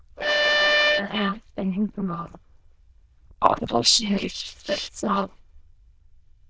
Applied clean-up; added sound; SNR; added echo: neural diffusion model UNIVERSE++.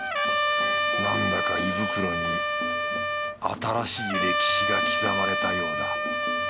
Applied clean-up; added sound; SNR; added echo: none; Trumpet; -4 dB; none.